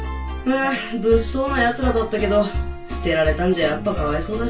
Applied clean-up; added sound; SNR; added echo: none; none; none; reverberation time 0.2 s.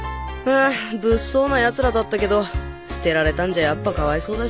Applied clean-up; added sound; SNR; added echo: none; none; none; none.